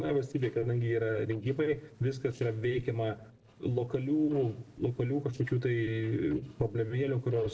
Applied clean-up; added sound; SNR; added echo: neural separator model SepFormer DNS4.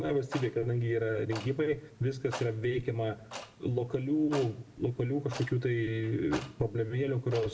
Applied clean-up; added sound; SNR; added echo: none; Clock; 16 dB; reverberation time 0.5 s.